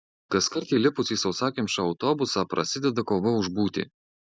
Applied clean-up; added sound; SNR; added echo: none; none; none; none.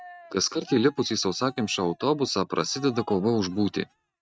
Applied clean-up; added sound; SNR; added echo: neural mask model RNNoise.